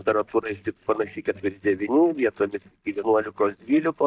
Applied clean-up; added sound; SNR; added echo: neural mask model DeepFilterNet 3.